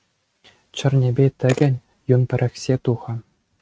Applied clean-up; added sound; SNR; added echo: neural mask model RNNoise.